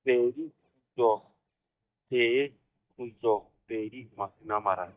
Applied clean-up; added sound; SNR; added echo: neural mask model DeepFilterNet 3.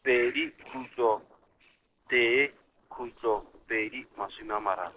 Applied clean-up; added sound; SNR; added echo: neural separator model SepFormer DNS4.